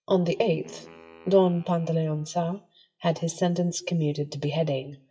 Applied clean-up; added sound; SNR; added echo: classical method WPE with log-MMSE.